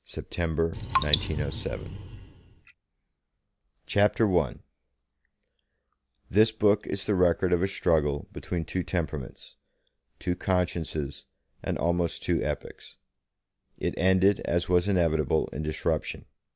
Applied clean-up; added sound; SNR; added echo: none; Raindrop; 4 dB; none.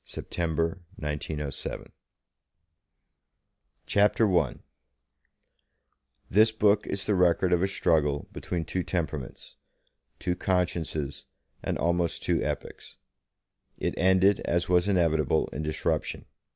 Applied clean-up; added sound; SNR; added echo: none; none; none; none.